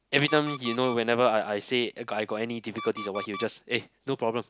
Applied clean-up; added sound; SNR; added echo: none; Alarm; 13 dB; none.